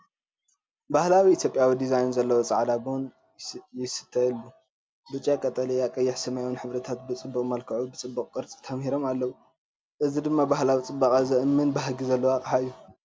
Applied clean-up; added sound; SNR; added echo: none; none; none; none.